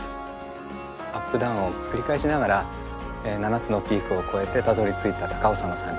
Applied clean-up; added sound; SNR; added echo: none; none; none; none.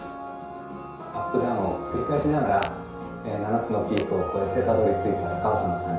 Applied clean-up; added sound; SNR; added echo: none; Tap / Glass; 18 dB; reverberation time 0.6 s.